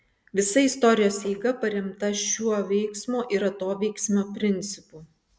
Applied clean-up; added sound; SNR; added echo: none; none; none; none.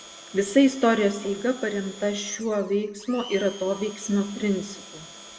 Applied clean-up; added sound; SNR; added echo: none; Domestic sounds, home sounds; 18 dB; reverberation time 0.9 s.